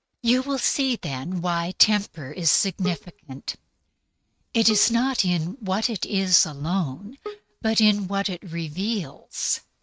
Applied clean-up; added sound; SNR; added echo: neural mask model RNNoise.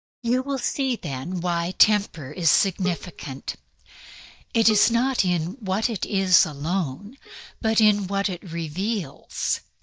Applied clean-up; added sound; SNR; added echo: neural mask model DeepFilterNet 3.